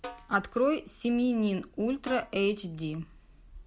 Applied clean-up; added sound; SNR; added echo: none; Snare drum; 19 dB; none.